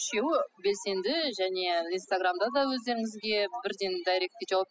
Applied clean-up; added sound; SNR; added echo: classical method spectral subtraction.